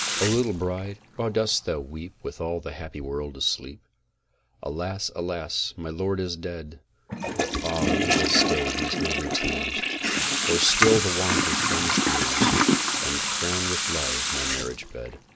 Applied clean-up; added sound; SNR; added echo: none; Toilet flush / Water tap, faucet; -2 dB; none.